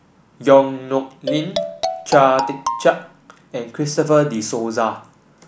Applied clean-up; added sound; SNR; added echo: none; Marimba, xylophone; 6 dB; none.